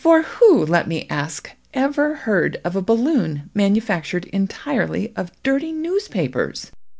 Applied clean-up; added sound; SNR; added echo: none; none; none; none.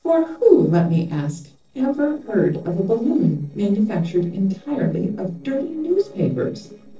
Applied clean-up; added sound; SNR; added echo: neural separator model SepFormer DNS4.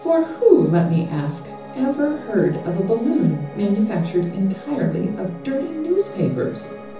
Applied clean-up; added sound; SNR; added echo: none; Piano; 16 dB; reverberation time 0.6 s.